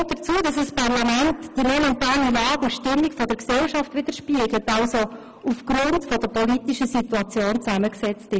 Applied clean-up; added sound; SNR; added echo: none; none; none; none.